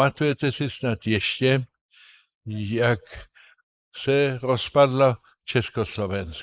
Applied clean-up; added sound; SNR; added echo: neural mask model Resemble Enhance denoiser.